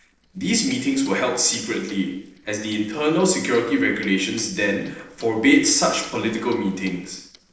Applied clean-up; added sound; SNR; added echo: neural separator model SepFormer DNS4.